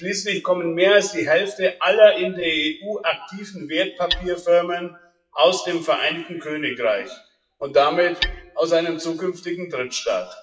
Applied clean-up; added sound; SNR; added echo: classical method WPE with log-MMSE.